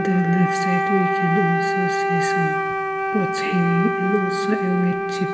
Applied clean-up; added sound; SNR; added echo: none; Wind instrument, woodwind instrument; 0 dB; reverberation time 1.7 s.